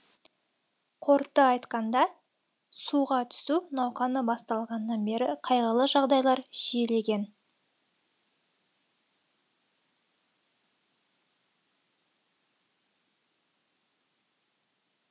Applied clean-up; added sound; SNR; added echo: none; none; none; none.